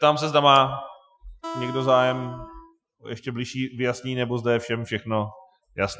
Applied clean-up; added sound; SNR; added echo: classical method Wiener filter.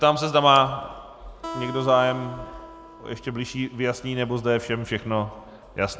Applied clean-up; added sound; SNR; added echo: none; Acoustic guitar; 16 dB; none.